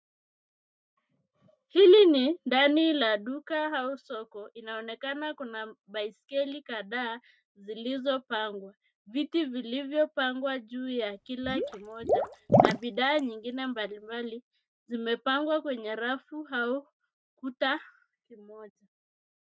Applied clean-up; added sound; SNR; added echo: neural mask model RNNoise.